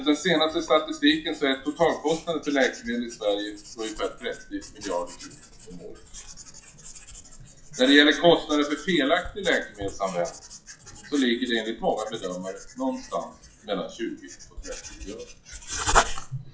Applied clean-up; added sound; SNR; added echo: classical method WPE with log-MMSE.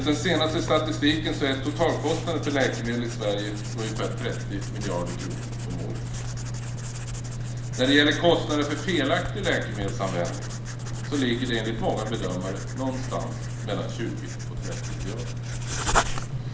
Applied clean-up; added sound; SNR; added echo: none; Writing; 3 dB; reverberation time 1.0 s.